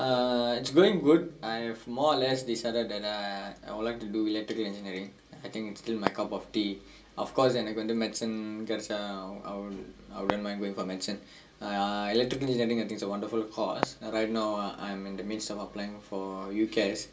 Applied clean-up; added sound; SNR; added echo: none; Fireworks; 11 dB; reverberation time 0.2 s.